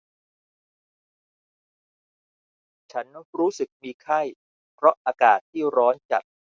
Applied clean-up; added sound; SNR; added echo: none; none; none; none.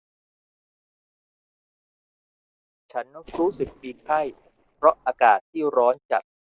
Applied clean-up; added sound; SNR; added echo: neural separator model SepFormer DNS4.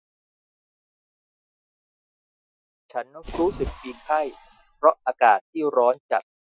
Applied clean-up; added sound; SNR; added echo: classical method Wiener filter.